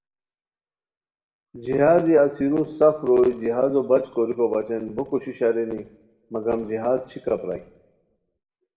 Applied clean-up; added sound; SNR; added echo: none; none; none; reverberation time 0.6 s.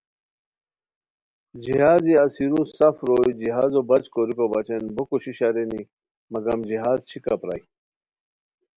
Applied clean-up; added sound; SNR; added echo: none; none; none; none.